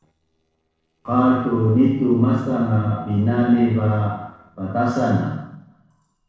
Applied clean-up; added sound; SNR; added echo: neural separator model SepFormer DNS4.